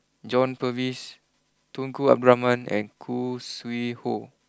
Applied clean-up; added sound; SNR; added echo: none; none; none; none.